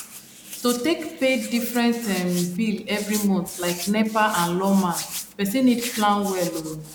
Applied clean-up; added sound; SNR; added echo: none; Hands; 12 dB; none.